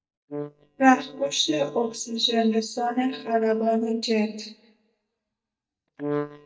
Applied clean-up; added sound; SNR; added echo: neural mask model DeepFilterNet 3.